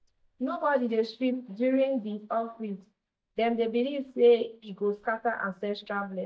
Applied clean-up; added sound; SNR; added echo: neural mask model DeepFilterNet 3.